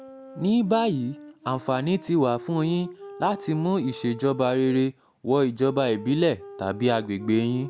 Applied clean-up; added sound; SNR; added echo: none; Wind instrument, woodwind instrument; 18 dB; none.